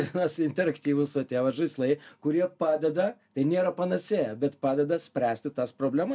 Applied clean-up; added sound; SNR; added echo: none; none; none; none.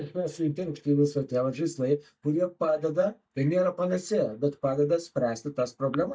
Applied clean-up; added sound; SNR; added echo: neural mask model DeepFilterNet 3.